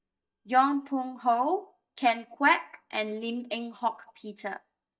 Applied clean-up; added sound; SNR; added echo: neural mask model DeepFilterNet 3.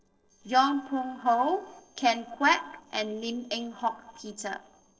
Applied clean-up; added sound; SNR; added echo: neural separator model SepFormer DNS4.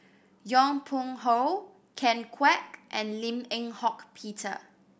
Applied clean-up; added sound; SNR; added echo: none; none; none; none.